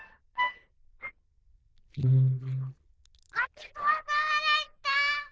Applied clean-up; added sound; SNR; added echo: neural diffusion model UNIVERSE++.